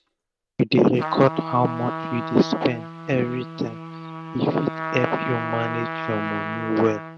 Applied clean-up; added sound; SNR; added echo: none; Trumpet; 8 dB; none.